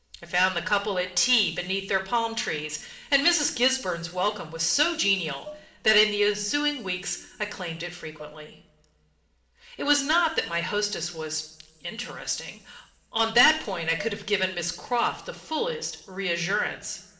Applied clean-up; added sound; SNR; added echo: none; Dishes, pots, and pans; 18 dB; reverberation time 1.8 s.